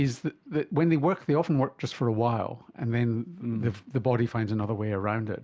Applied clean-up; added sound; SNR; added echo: none; none; none; none.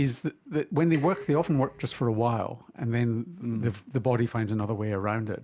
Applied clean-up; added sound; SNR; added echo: none; Dishes, pots, and pans; 16 dB; none.